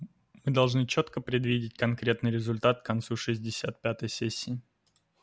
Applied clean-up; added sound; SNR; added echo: none; none; none; none.